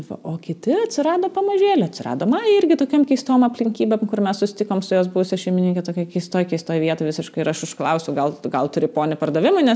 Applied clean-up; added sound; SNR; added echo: none; none; none; none.